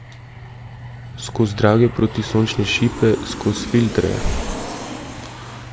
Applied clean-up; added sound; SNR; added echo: none; Aircraft; 11 dB; none.